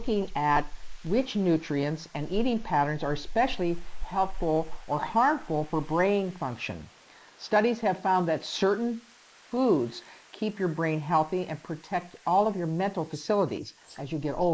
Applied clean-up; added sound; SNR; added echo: neural mask model Resemble Enhance denoiser.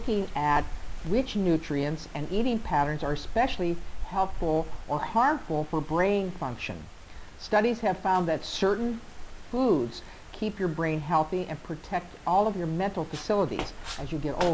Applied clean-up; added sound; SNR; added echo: none; Wind; 8 dB; none.